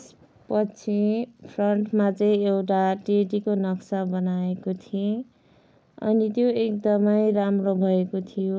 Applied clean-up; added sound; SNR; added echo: none; none; none; none.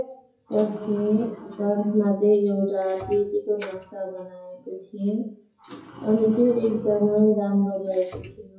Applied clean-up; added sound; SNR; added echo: classical method WPE with log-MMSE.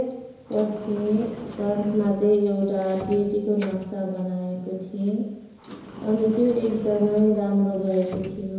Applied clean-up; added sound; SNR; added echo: none; Sliding door; 17 dB; reverberation time 1.0 s.